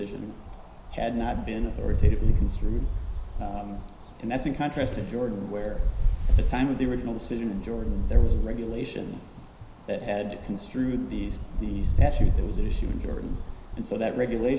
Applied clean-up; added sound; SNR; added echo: none; Wind; -4 dB; reverberation time 0.9 s.